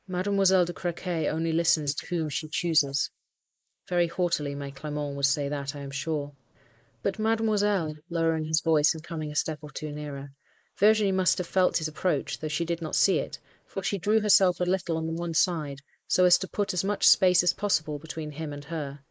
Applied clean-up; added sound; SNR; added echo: neural mask model Resemble Enhance denoiser.